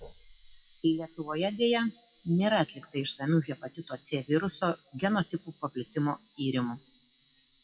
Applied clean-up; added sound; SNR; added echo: classical method WPE with log-MMSE.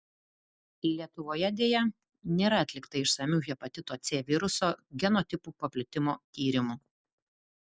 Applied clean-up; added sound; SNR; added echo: none; none; none; none.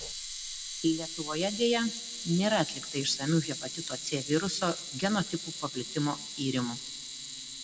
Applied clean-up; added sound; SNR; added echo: none; Camera; 8 dB; reverberation time 2.1 s.